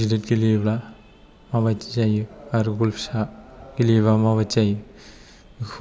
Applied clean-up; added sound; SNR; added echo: none; none; none; none.